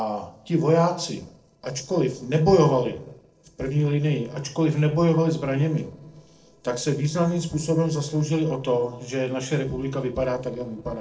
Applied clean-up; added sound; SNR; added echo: neural separator model SepFormer DNS4.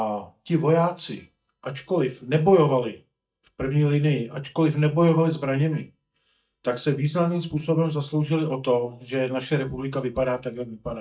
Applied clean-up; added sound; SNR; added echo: neural mask model DeepFilterNet 3.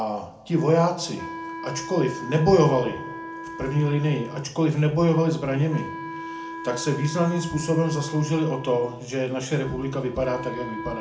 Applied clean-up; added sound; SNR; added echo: none; Wind instrument, woodwind instrument; 13 dB; reverberation time 0.4 s.